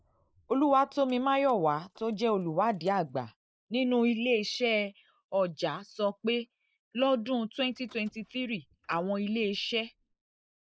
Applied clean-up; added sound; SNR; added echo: neural mask model Resemble Enhance denoiser.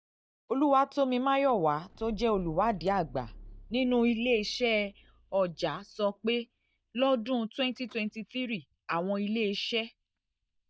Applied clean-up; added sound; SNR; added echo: neural mask model DeepFilterNet 3.